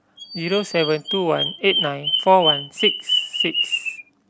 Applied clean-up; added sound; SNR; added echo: none; Bird vocalization, bird call, bird song; 2 dB; none.